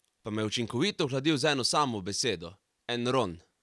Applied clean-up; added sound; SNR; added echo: none; none; none; none.